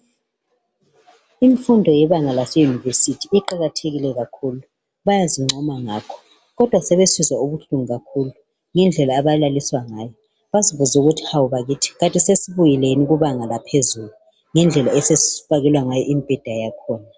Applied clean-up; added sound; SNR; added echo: none; none; none; none.